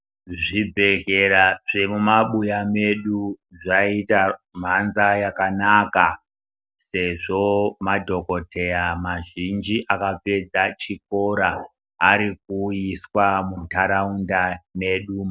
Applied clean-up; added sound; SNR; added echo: none; none; none; none.